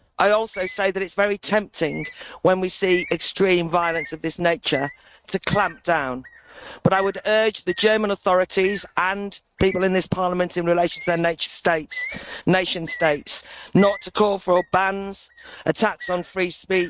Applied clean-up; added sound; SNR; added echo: neural mask model RNNoise.